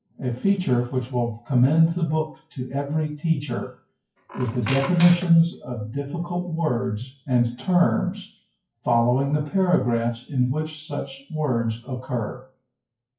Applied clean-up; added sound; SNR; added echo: classical method WPE with log-MMSE.